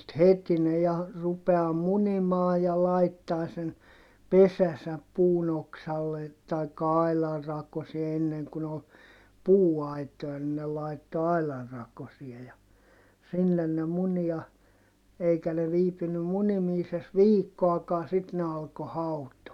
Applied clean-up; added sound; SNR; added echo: none; none; none; none.